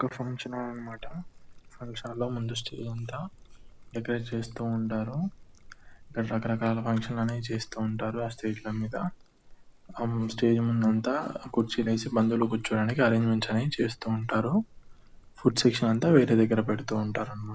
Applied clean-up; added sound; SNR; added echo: neural mask model Resemble Enhance denoiser.